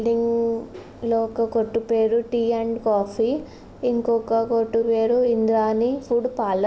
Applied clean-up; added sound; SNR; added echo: none; none; none; none.